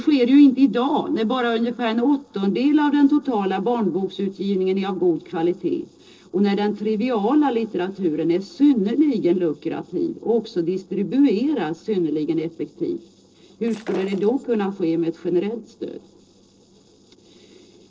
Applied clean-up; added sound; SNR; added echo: neural separator model SepFormer DNS4.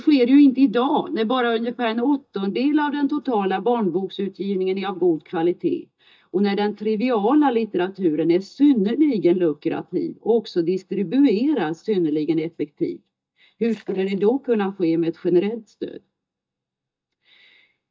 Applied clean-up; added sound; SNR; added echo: neural mask model DeepFilterNet 3.